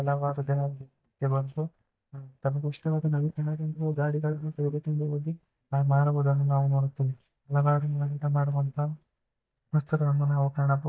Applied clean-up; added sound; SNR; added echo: neural mask model DeepFilterNet 3.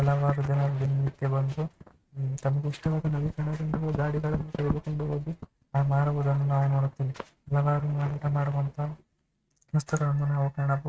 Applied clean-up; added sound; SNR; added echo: neural mask model RNNoise.